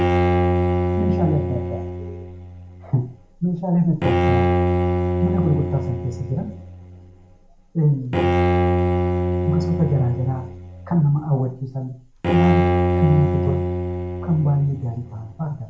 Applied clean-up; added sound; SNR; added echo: none; Bowed string instrument; -1 dB; reverberation time 0.4 s.